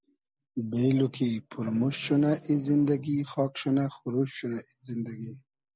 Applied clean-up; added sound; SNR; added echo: none; none; none; none.